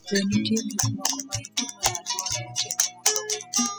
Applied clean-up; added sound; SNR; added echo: classical method spectral subtraction.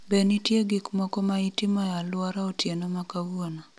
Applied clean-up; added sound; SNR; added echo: none; none; none; none.